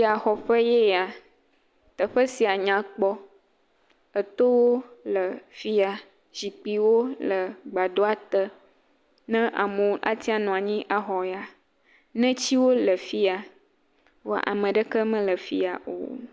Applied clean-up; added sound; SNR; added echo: none; none; none; none.